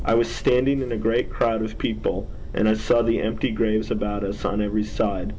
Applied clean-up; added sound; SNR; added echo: none; Fire; 8 dB; none.